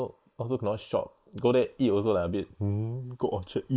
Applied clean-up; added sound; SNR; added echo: neural mask model Resemble Enhance denoiser.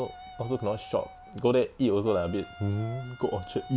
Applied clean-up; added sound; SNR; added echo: none; Wind instrument, woodwind instrument; 17 dB; none.